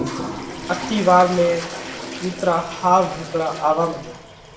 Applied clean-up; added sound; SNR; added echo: none; Toilet flush; 10 dB; reverberation time 0.6 s.